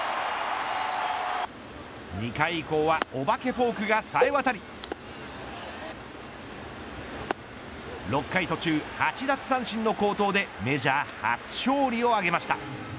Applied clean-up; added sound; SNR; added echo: none; Cowbell; 6 dB; none.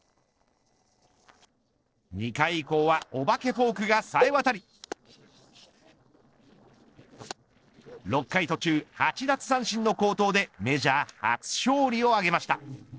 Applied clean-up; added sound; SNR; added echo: neural separator model SepFormer DNS4.